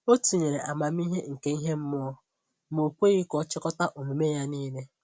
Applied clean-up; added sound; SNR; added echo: none; none; none; none.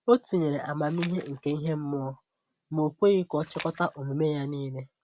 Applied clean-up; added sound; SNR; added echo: none; Splash, splatter; 15 dB; none.